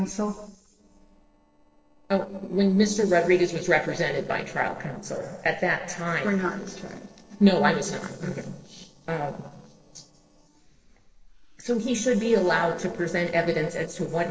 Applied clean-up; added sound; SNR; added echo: neural separator model SepFormer DNS4.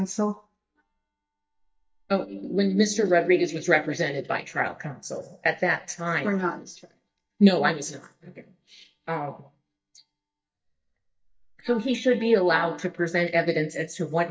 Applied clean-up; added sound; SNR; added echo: neural mask model DeepFilterNet 3.